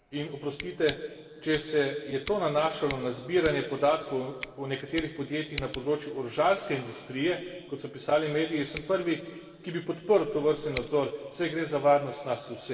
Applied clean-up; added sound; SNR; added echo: none; Scissors; 18 dB; reverberation time 2.0 s.